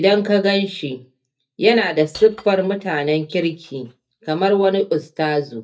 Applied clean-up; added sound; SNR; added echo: neural mask model DeepFilterNet 3.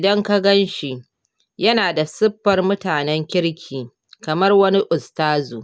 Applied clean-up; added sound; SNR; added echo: none; none; none; none.